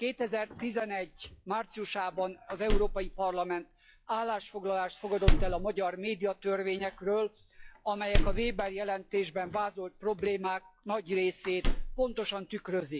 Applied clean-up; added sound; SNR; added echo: classical method log-MMSE.